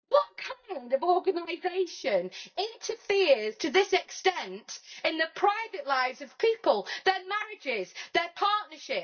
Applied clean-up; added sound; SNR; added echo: neural mask model DeepFilterNet 3.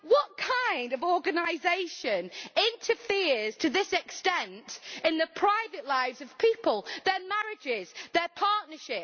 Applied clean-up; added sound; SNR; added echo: none; none; none; none.